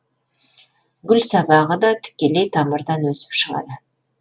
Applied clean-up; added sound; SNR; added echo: none; none; none; none.